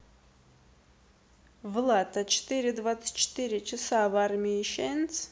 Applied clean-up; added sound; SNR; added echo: none; none; none; none.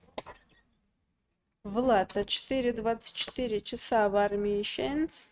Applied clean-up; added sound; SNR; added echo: neural mask model RNNoise.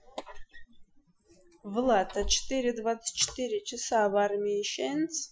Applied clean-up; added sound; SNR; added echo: classical method Wiener filter.